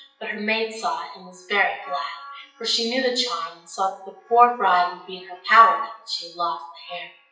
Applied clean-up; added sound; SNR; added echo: classical method WPE with log-MMSE.